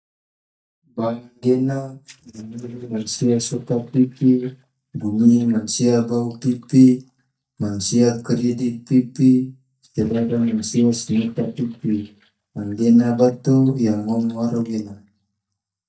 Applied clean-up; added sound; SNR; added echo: neural mask model DeepFilterNet 3.